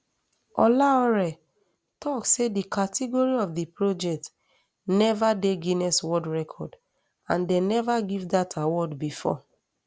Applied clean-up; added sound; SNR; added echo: none; none; none; none.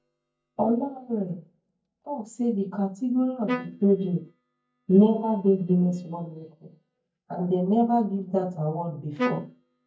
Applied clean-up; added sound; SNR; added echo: neural mask model DeepFilterNet 3.